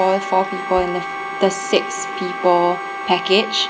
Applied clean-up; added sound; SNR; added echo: none; Wind instrument, woodwind instrument + Bowed string instrument; 8 dB; none.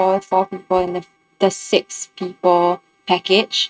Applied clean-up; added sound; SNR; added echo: neural mask model RNNoise.